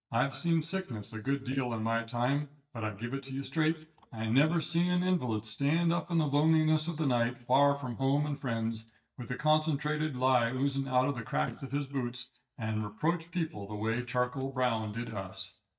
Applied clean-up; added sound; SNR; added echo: neural mask model DeepFilterNet 3.